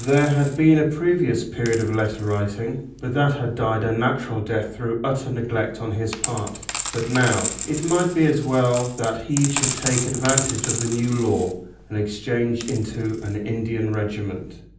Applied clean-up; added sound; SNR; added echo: none; Coin (dropping); 9 dB; reverberation time 0.6 s.